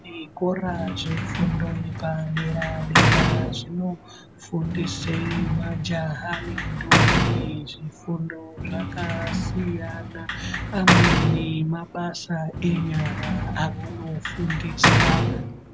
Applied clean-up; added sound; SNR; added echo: none; Sliding door / Slam; -4 dB; none.